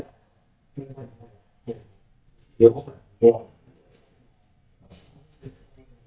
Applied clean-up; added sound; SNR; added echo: neural mask model DeepFilterNet 3.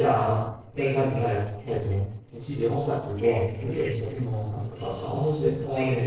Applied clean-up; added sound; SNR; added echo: neural separator model SepFormer DNS4.